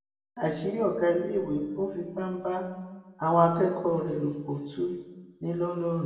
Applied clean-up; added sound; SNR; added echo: none; none; none; reverberation time 1.0 s.